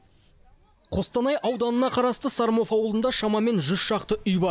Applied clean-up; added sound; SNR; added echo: none; none; none; none.